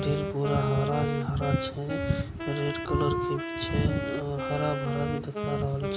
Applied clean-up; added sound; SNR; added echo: none; Wind instrument, woodwind instrument; 4 dB; none.